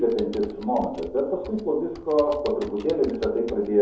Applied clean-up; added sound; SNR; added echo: none; Computer keyboard; 20 dB; reverberation time 2.6 s.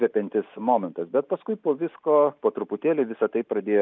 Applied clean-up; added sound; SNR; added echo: none; none; none; none.